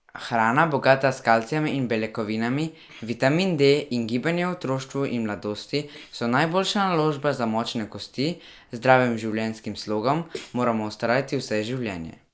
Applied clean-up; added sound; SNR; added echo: neural mask model Resemble Enhance denoiser.